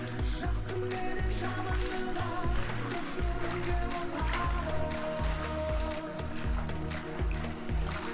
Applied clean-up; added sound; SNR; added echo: none; Bathtub (filling or washing); 4 dB; none.